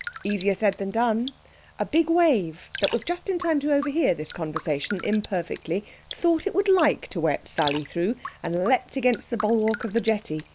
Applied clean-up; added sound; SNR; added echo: none; Raindrop; 15 dB; none.